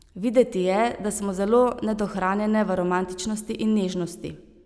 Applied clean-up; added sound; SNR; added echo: none; none; none; none.